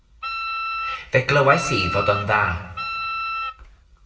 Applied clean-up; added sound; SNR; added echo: none; Wind instrument, woodwind instrument; 6 dB; reverberation time 0.8 s.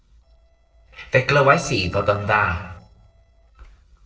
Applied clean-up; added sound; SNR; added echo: neural separator model SepFormer DNS4.